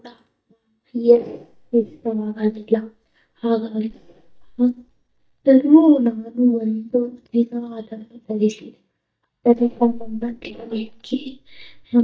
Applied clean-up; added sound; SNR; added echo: neural mask model DeepFilterNet 3.